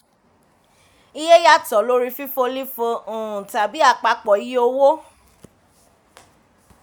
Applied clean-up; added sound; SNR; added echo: none; none; none; none.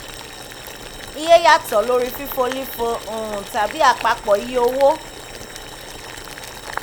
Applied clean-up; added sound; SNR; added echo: none; Boiling; 13 dB; none.